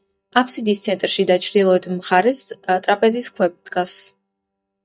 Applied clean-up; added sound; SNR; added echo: neural mask model DeepFilterNet 3.